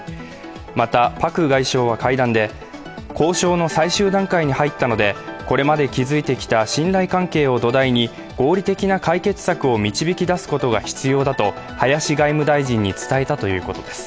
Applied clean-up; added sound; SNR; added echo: none; none; none; none.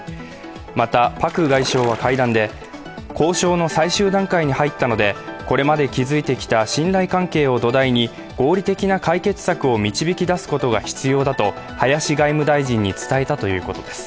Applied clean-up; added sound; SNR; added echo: none; Splash, splatter; 15 dB; none.